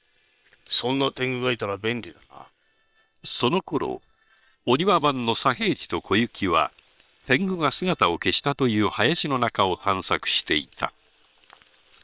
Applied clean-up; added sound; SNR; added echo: neural separator model SepFormer WHAM!.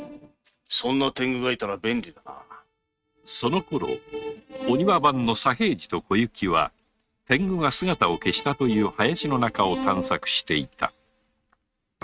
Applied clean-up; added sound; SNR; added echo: neural mask model RNNoise.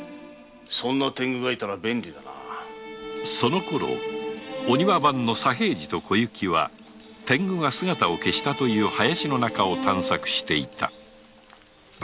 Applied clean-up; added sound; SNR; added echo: none; none; none; none.